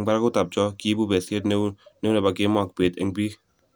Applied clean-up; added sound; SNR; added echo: none; none; none; none.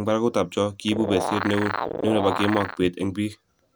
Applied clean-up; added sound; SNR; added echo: none; Animal; 4 dB; none.